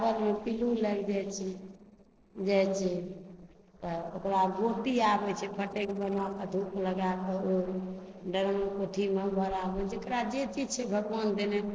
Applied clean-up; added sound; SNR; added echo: neural separator model SepFormer DNS4.